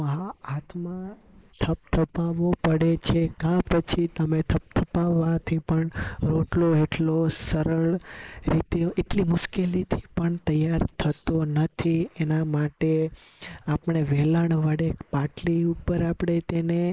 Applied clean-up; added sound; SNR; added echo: neural mask model Resemble Enhance denoiser.